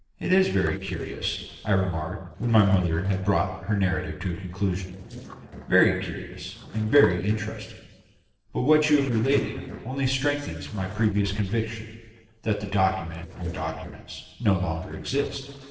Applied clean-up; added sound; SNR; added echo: neural separator model SepFormer DNS4.